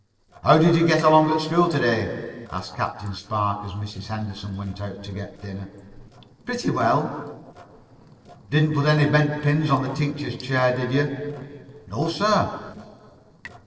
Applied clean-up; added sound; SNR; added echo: neural separator model SepFormer DNS4.